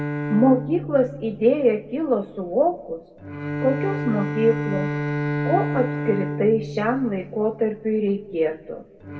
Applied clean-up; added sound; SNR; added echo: none; Bowed string instrument; 6 dB; reverberation time 1.0 s.